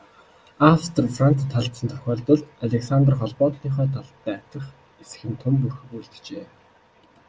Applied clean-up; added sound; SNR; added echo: none; none; none; none.